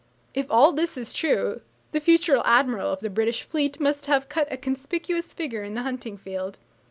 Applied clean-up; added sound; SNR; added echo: none; none; none; none.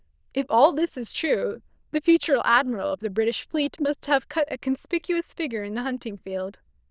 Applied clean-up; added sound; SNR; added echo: neural diffusion model UNIVERSE++.